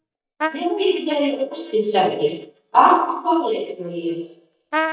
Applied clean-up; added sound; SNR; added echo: neural mask model DeepFilterNet 3.